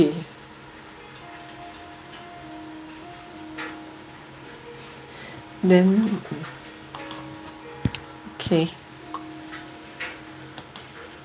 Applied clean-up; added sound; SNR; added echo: none; Harp; 16 dB; none.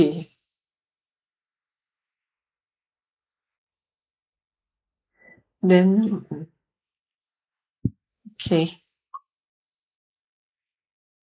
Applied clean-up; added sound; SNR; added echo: neural mask model Resemble Enhance denoiser.